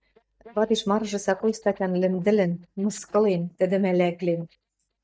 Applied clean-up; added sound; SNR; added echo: neural mask model DeepFilterNet 3.